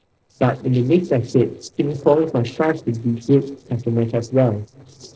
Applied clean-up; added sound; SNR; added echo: neural separator model SepFormer DNS4.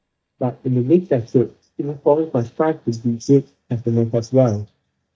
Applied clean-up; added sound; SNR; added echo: neural mask model DeepFilterNet 3.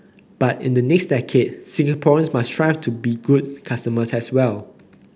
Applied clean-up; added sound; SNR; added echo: none; none; none; none.